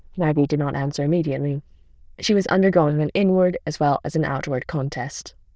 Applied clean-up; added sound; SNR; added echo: neural diffusion model UNIVERSE++.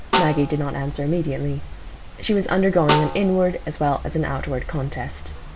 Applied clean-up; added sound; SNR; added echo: none; Snare drum; 7 dB; none.